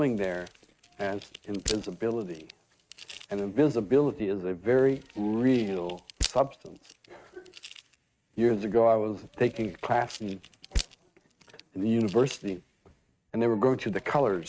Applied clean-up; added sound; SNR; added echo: neural mask model RNNoise.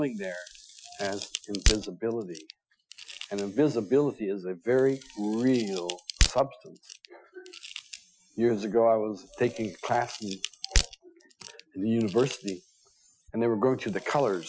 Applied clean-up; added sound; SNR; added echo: classical method Wiener filter.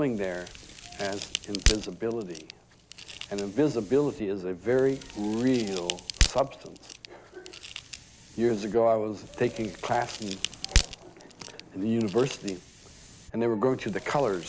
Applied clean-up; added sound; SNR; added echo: none; Crack; 5 dB; none.